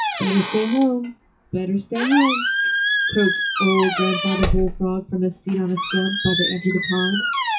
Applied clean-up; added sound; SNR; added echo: classical method WPE with log-MMSE.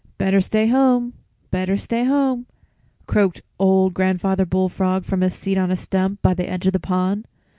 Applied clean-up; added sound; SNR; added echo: none; none; none; none.